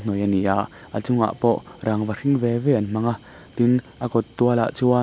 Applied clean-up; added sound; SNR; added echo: none; none; none; none.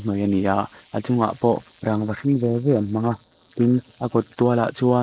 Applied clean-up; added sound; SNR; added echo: neural mask model Resemble Enhance denoiser.